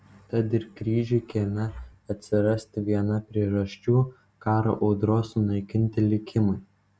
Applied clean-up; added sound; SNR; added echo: none; none; none; none.